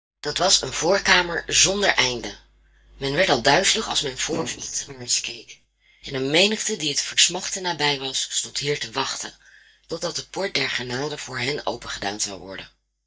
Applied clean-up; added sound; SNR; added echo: neural mask model DeepFilterNet 3.